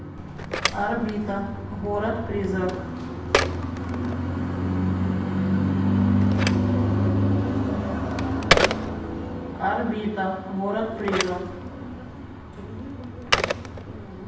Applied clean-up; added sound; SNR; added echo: none; Telephone; 6 dB; reverberation time 0.9 s.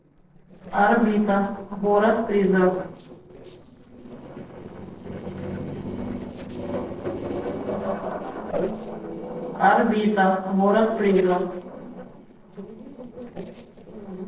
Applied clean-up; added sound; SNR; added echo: neural separator model SepFormer DNS4.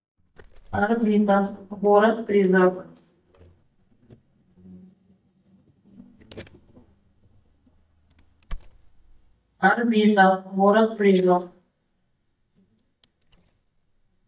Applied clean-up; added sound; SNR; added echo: neural mask model DeepFilterNet 3.